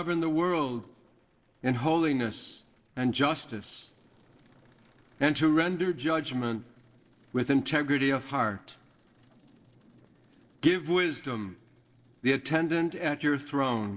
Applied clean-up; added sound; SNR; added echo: neural separator model SepFormer DNS4.